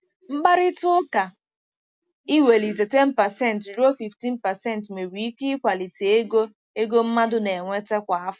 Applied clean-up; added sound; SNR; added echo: none; none; none; none.